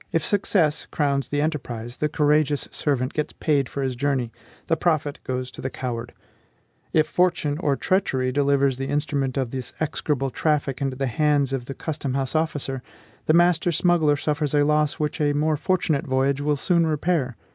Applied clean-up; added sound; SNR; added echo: none; none; none; none.